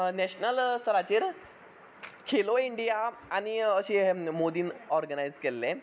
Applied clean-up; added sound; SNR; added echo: none; none; none; none.